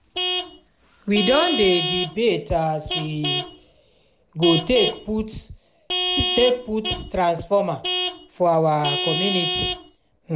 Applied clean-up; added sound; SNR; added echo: none; Vehicle horn, car horn, honking / Truck; 4 dB; none.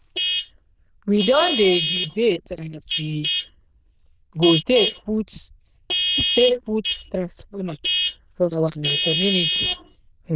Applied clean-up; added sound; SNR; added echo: neural diffusion model UNIVERSE++.